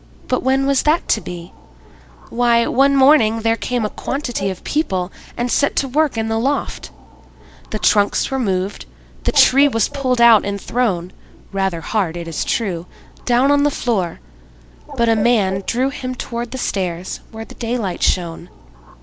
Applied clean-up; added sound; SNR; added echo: none; Bird; 19 dB; none.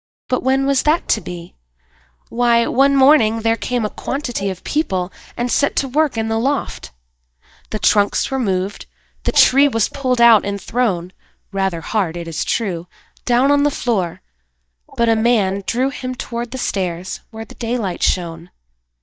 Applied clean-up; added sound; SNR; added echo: neural mask model DeepFilterNet 3.